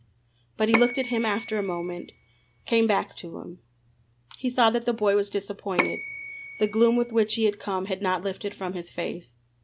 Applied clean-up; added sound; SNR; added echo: none; Bell / Telephone; 4 dB; none.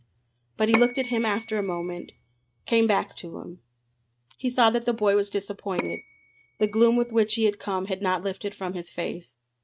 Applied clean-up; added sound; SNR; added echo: neural mask model RNNoise.